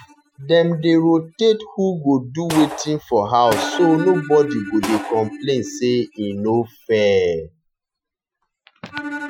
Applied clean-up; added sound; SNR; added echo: classical method Wiener filter.